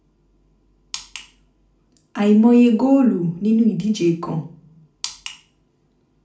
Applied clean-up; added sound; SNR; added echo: none; none; none; reverberation time 0.3 s.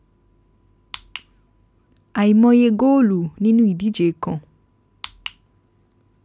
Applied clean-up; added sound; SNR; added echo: none; none; none; none.